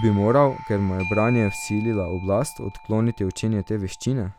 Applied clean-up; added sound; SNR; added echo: none; Doorbell; 15 dB; none.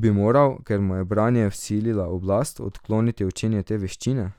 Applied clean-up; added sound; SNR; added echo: none; none; none; none.